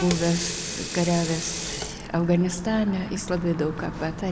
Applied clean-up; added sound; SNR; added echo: none; Train + Sink (filling or washing) / Water tap, faucet; 10 dB; none.